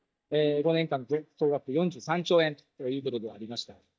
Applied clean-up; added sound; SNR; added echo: neural mask model DeepFilterNet 3.